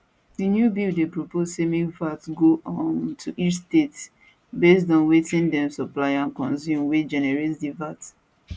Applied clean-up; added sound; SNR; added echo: none; none; none; none.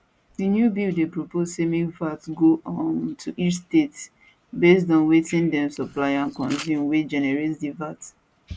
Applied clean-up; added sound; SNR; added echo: none; Camera; 18 dB; none.